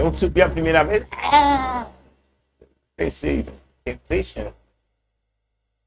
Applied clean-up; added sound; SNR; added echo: neural mask model RNNoise.